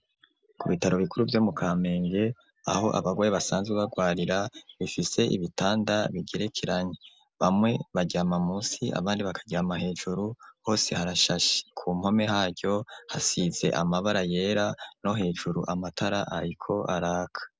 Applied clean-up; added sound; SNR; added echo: none; none; none; none.